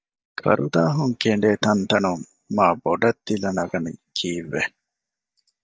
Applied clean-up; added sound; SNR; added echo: neural mask model DeepFilterNet 3.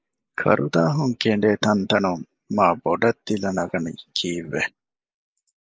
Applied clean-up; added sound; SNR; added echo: neural mask model Resemble Enhance denoiser.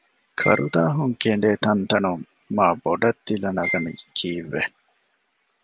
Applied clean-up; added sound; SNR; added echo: none; Bowed string instrument; 5 dB; none.